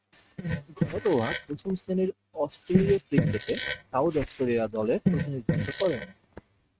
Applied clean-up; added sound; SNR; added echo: neural mask model RNNoise.